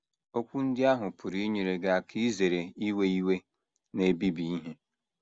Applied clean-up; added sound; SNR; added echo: none; none; none; none.